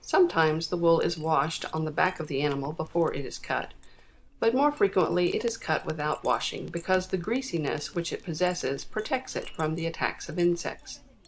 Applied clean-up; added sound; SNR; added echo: none; Chink, clink; 18 dB; none.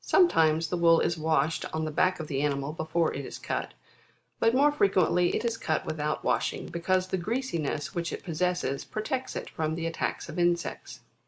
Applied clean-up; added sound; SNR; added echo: none; none; none; none.